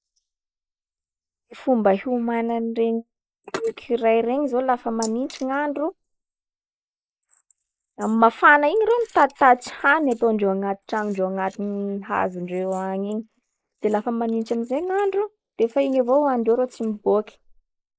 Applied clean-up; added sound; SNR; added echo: neural mask model Resemble Enhance denoiser.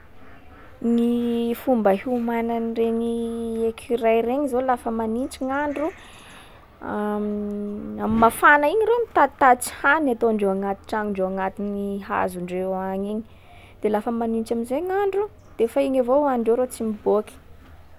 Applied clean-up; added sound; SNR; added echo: none; none; none; none.